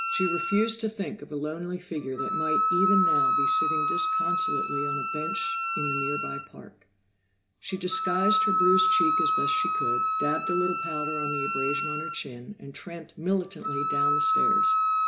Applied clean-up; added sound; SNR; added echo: none; Wind instrument, woodwind instrument; -4 dB; none.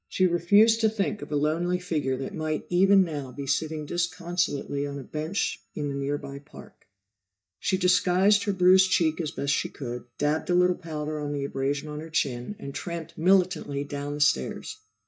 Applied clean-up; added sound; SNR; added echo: neural mask model DeepFilterNet 3.